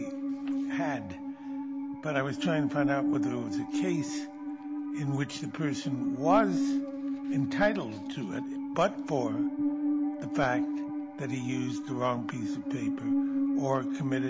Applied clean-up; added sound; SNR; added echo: none; Musical instrument; -1 dB; none.